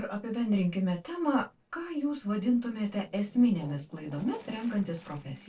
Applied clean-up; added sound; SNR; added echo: neural separator model SepFormer DNS4.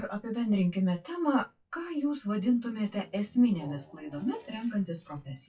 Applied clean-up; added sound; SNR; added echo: classical method WPE with log-MMSE.